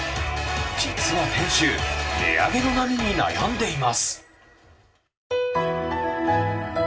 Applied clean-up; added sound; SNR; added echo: none; none; none; reverberation time 0.2 s.